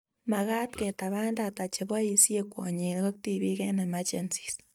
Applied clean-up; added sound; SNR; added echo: neural mask model DeepFilterNet 3.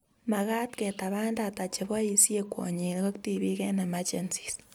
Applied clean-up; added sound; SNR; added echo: none; none; none; none.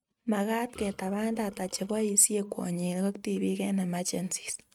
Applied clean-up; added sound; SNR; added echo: neural mask model RNNoise.